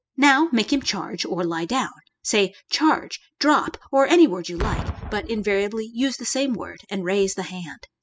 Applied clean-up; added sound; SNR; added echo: classical method spectral subtraction.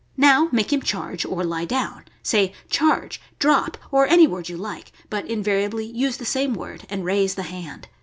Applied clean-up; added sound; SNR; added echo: none; none; none; none.